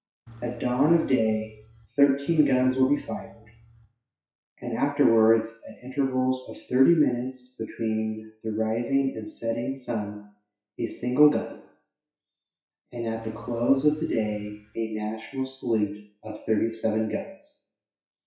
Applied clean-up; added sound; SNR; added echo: classical method WPE with log-MMSE.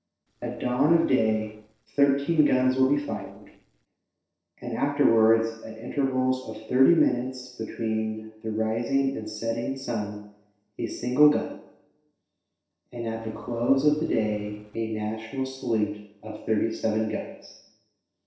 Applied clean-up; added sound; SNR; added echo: neural separator model SepFormer DNS4.